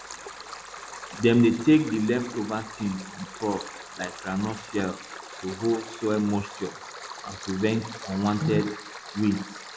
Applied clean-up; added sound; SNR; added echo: none; Stream; 13 dB; none.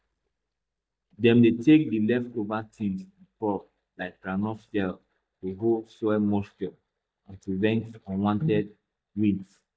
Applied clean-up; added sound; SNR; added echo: neural mask model DeepFilterNet 3.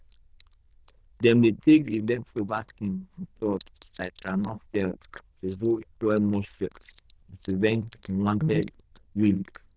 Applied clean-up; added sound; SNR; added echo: neural diffusion model UNIVERSE++.